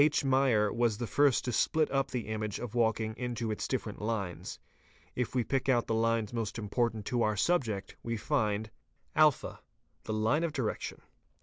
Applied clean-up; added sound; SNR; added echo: none; none; none; none.